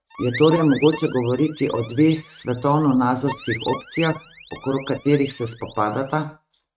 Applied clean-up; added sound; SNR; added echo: neural mask model RNNoise.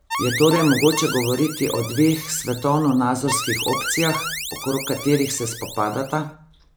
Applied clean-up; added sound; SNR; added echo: none; Alarm; 7 dB; none.